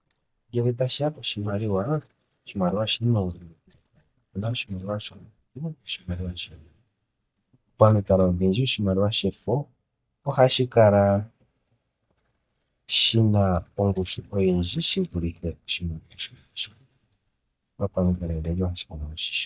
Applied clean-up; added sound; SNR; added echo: neural mask model DeepFilterNet 3.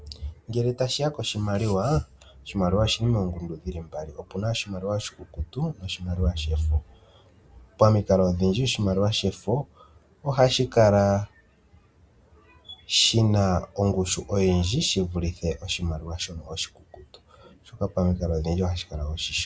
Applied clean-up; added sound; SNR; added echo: none; none; none; none.